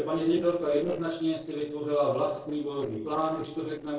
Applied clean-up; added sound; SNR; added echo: neural separator model SepFormer DNS4.